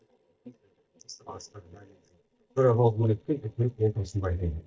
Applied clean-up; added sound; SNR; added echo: neural mask model DeepFilterNet 3.